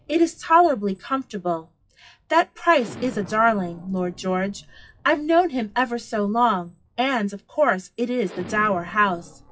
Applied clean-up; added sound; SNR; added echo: classical method WPE with log-MMSE.